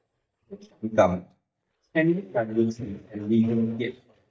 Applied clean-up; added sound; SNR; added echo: neural mask model DeepFilterNet 3.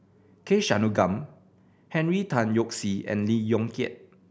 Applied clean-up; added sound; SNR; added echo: none; none; none; none.